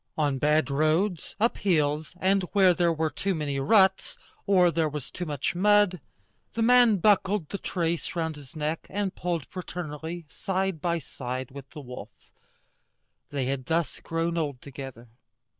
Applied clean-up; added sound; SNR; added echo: none; none; none; none.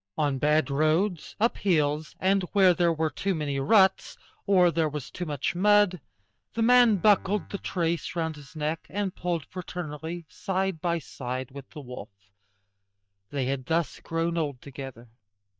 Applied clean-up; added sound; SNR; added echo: neural mask model DeepFilterNet 3.